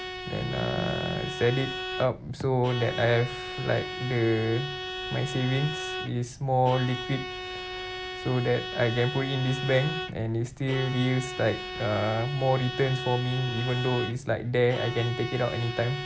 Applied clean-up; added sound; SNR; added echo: none; Bowed string instrument; 8 dB; none.